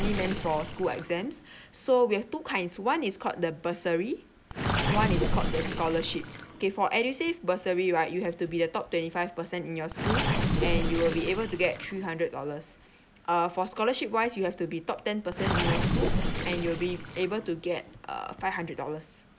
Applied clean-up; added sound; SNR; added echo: none; Gurgling; 3 dB; none.